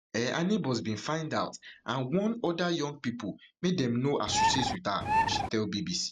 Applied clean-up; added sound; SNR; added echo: none; Bird; -3 dB; none.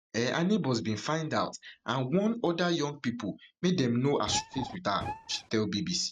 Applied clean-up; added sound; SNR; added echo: neural mask model RNNoise.